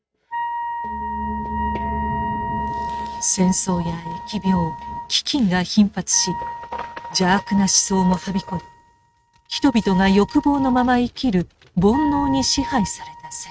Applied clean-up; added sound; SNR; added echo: neural mask model RNNoise.